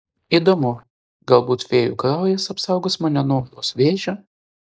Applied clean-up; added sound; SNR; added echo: neural mask model DeepFilterNet 3.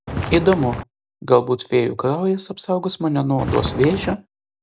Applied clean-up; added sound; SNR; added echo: none; Walk, footsteps; 6 dB; none.